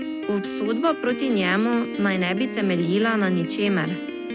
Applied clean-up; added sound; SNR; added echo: none; Piano; 6 dB; none.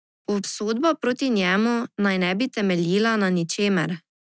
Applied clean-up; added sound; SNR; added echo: none; none; none; none.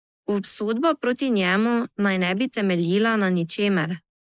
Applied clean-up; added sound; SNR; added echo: neural mask model Resemble Enhance denoiser.